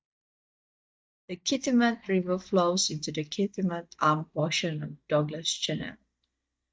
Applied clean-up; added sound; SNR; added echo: neural mask model DeepFilterNet 3.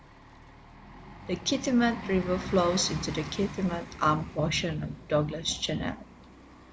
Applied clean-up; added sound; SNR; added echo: none; Bus; 14 dB; none.